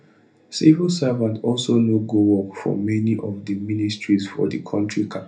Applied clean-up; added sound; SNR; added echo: none; none; none; reverberation time 0.3 s.